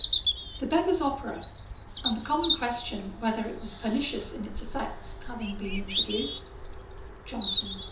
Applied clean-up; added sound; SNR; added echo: none; Bird vocalization, bird call, bird song; -2 dB; reverberation time 0.6 s.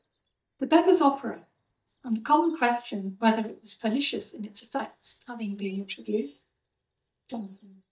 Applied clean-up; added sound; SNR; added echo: neural mask model DeepFilterNet 3.